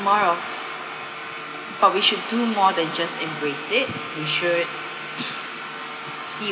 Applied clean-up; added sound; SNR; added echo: none; none; none; none.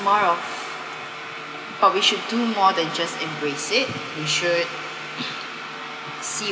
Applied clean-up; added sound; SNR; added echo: none; none; none; reverberation time 1.2 s.